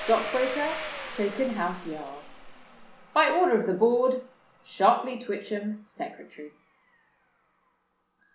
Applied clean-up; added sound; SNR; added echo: none; Domestic sounds, home sounds; 14 dB; none.